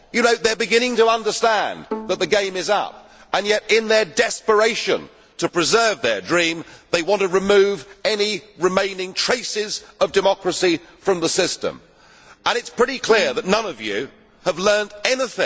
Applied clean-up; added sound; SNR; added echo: none; Bowed string instrument; 17 dB; none.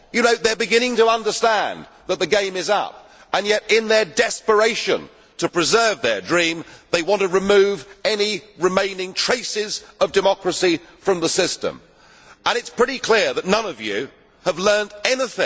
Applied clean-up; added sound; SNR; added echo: none; none; none; none.